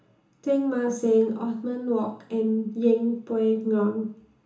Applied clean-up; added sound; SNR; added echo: none; none; none; reverberation time 0.8 s.